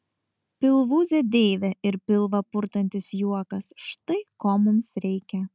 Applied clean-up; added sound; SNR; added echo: none; none; none; none.